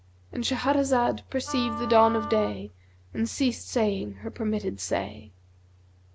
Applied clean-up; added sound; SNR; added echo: none; Wind instrument, woodwind instrument; 10 dB; none.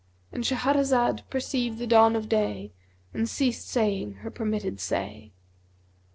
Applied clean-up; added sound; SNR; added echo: neural separator model SepFormer DNS4.